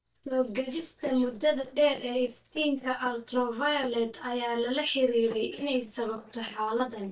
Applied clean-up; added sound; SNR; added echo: neural mask model DeepFilterNet 3.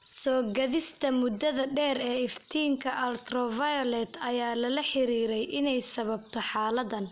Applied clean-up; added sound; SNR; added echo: none; none; none; none.